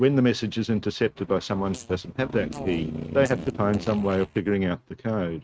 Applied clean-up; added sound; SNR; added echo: neural mask model RNNoise.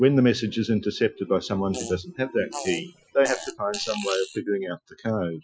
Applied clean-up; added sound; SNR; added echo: classical method Wiener filter.